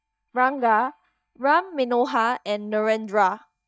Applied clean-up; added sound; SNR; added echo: neural mask model DeepFilterNet 3.